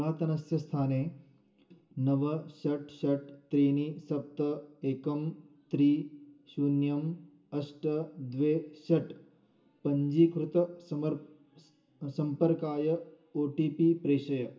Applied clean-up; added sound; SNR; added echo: none; none; none; reverberation time 0.2 s.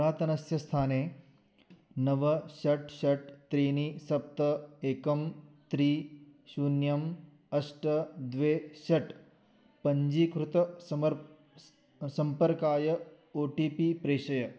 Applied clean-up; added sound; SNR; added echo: none; none; none; none.